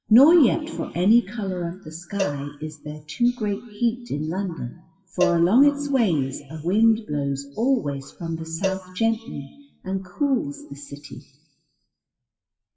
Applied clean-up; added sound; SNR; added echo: classical method WPE with log-MMSE.